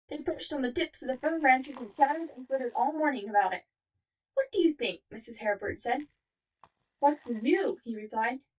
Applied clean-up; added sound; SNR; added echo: neural mask model DeepFilterNet 3.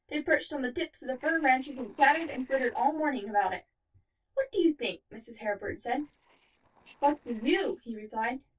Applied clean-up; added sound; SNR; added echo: neural separator model SepFormer DNS4.